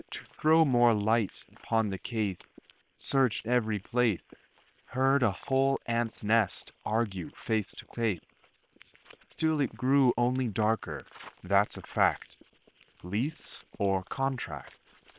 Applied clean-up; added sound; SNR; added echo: neural separator model SepFormer WHAM!.